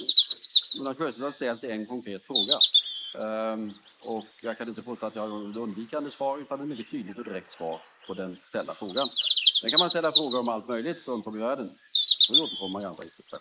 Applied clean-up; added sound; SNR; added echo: neural mask model Resemble Enhance denoiser.